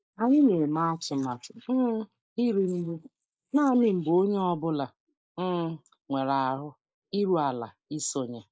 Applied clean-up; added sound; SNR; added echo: neural mask model Resemble Enhance denoiser.